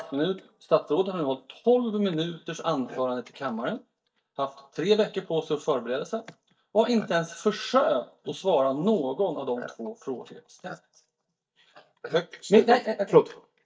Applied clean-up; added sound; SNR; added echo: neural mask model DeepFilterNet 3.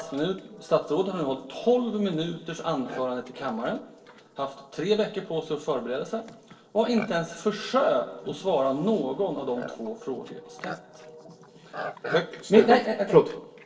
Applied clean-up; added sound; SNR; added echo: neural separator model SepFormer DNS4.